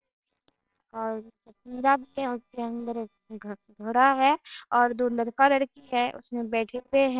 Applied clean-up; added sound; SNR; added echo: neural separator model SepFormer WHAMR!.